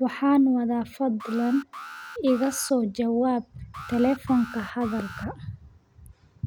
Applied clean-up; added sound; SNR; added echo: none; Alarm; 15 dB; none.